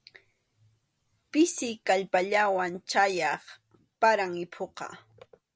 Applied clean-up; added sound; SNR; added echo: none; none; none; none.